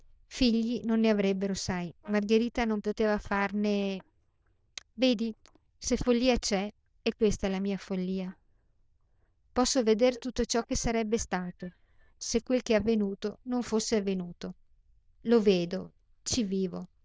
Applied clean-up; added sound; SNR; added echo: neural diffusion model UNIVERSE++.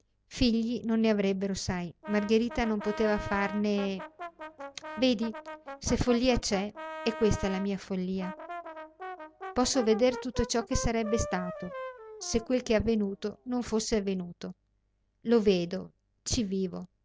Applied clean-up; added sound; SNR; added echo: none; Brass instrument; 14 dB; none.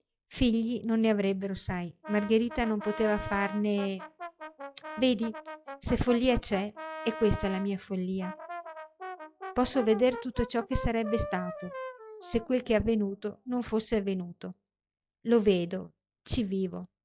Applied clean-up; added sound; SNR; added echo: classical method log-MMSE.